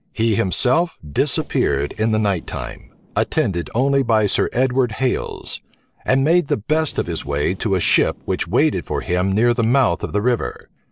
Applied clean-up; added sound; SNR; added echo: neural separator model SepFormer DNS4.